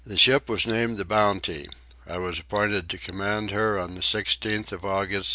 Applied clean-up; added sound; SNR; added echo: none; none; none; none.